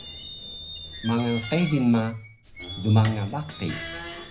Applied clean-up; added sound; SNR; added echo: none; Squeak; 12 dB; reverberation time 0.4 s.